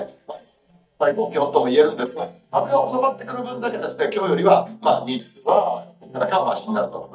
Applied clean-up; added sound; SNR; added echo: neural mask model DeepFilterNet 3.